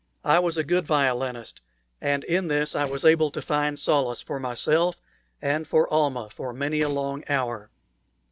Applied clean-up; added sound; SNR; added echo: neural separator model SepFormer DNS4.